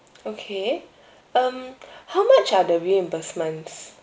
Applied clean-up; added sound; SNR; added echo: none; none; none; none.